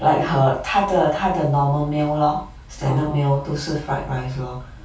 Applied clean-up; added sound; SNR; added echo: none; none; none; reverberation time 0.3 s.